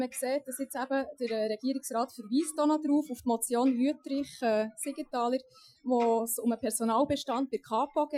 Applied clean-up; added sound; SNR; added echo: classical method Wiener filter.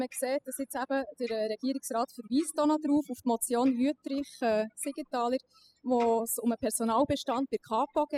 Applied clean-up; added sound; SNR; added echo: classical method spectral subtraction.